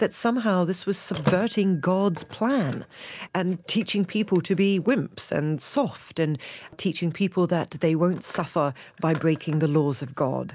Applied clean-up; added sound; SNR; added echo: none; Telephone; 16 dB; none.